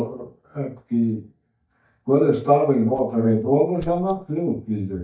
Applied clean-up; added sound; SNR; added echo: neural mask model DeepFilterNet 3.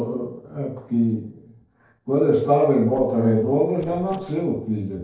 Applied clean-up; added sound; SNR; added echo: neural separator model SepFormer DNS4.